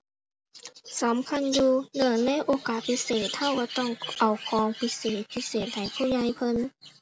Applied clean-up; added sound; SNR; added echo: none; none; none; none.